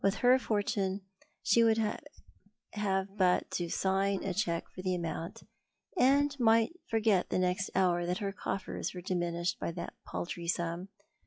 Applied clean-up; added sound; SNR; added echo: classical method log-MMSE.